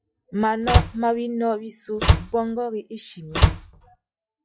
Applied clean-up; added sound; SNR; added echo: classical method log-MMSE.